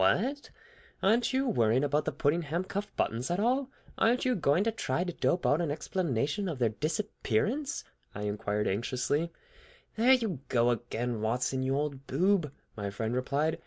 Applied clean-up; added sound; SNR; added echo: none; none; none; none.